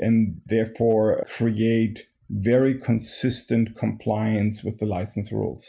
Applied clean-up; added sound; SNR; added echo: none; none; none; none.